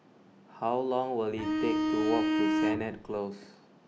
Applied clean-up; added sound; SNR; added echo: none; Bowed string instrument; -4 dB; none.